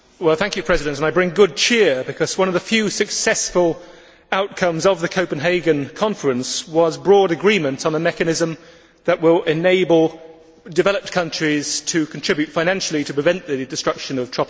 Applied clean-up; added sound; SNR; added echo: none; none; none; none.